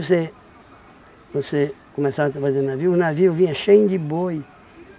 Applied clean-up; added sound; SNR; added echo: none; none; none; none.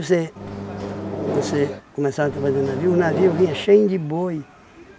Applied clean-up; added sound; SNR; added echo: none; Microwave oven; 6 dB; none.